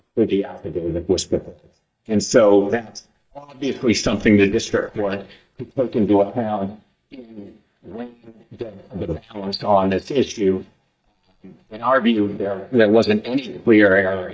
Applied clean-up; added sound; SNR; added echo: neural mask model DeepFilterNet 3.